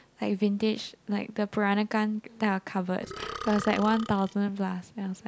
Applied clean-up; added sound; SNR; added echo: none; Burping, eructation; 11 dB; none.